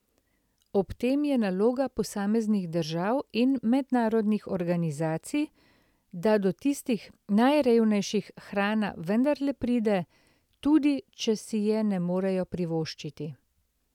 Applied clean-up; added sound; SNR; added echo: none; none; none; none.